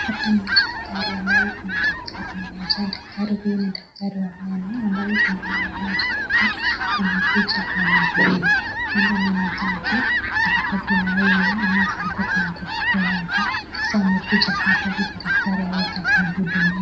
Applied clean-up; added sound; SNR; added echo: none; Fowl; -2 dB; reverberation time 0.5 s.